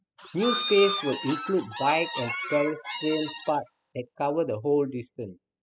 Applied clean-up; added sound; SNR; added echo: classical method spectral subtraction.